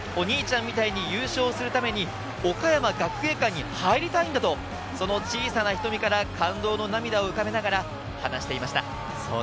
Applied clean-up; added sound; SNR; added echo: none; none; none; none.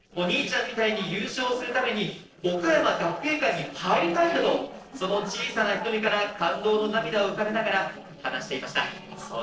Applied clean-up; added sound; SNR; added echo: neural separator model SepFormer DNS4.